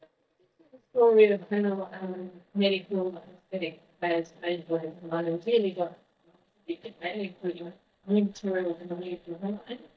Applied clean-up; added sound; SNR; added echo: neural mask model DeepFilterNet 3.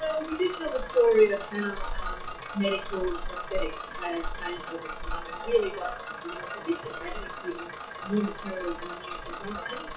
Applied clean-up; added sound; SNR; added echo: classical method WPE with log-MMSE.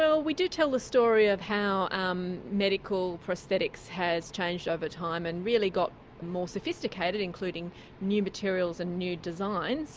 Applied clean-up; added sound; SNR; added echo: none; none; none; none.